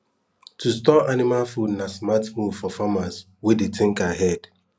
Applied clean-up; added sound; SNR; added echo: none; none; none; none.